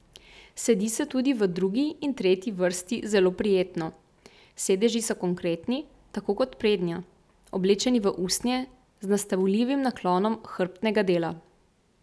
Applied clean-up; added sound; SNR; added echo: none; none; none; none.